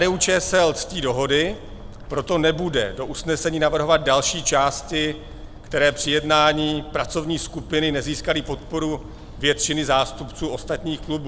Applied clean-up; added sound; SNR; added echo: none; Walk, footsteps; 15 dB; none.